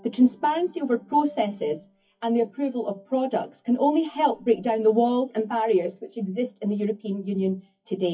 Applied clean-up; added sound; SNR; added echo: classical method WPE with log-MMSE.